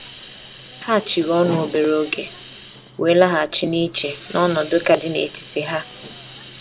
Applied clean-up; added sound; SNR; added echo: none; Hiss; 19 dB; none.